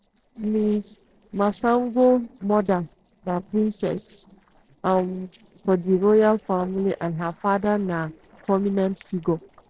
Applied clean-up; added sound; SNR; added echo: neural separator model SepFormer DNS4.